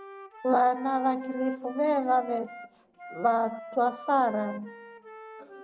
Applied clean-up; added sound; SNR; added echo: none; Wind instrument, woodwind instrument; 15 dB; none.